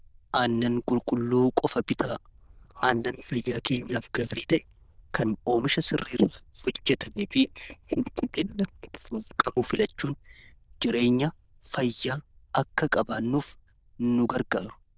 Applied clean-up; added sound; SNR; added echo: neural diffusion model UNIVERSE++.